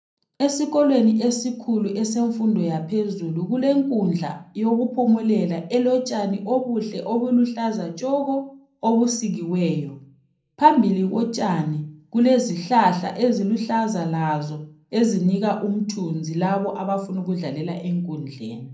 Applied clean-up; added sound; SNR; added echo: none; none; none; reverberation time 0.5 s.